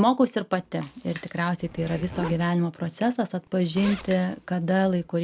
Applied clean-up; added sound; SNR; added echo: none; Zipper (clothing) + Splash, splatter; 18 dB; none.